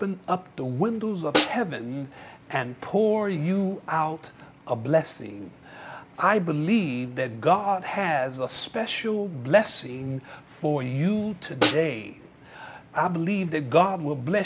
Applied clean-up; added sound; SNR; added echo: none; Snare drum; 4 dB; none.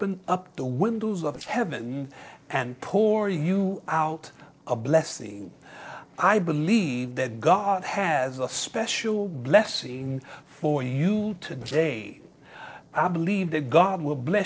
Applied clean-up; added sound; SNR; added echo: neural separator model SepFormer DNS4.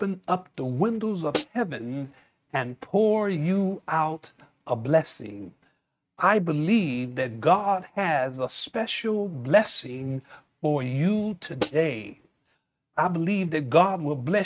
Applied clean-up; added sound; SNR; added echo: neural mask model RNNoise.